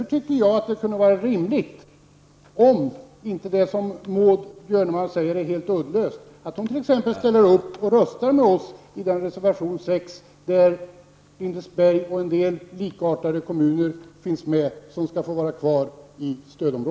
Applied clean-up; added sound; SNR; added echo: none; Burping, eructation; 18 dB; none.